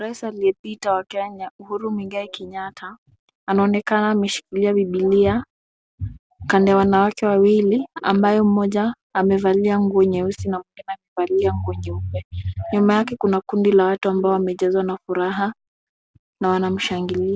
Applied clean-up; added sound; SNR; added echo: none; none; none; none.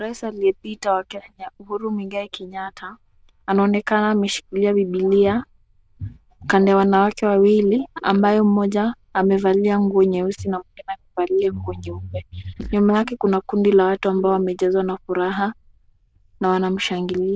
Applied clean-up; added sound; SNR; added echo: neural diffusion model UNIVERSE++.